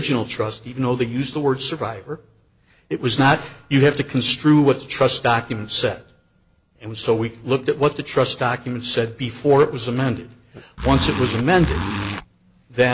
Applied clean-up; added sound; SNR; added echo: none; Zipper (clothing); 4 dB; none.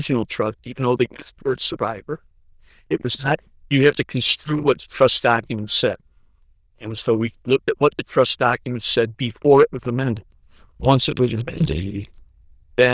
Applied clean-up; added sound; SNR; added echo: neural diffusion model UNIVERSE++.